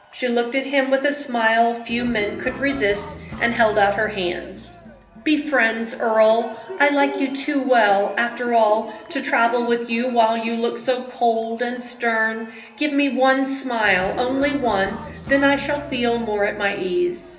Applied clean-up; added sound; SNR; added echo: none; Cheering; 17 dB; reverberation time 0.8 s.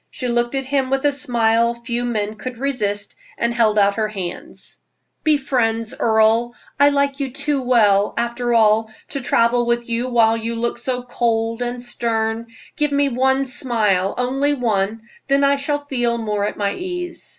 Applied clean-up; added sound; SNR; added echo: none; none; none; none.